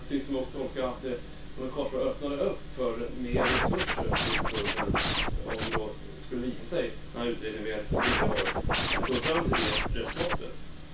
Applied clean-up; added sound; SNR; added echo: none; Scratching (performance technique); -4 dB; reverberation time 0.3 s.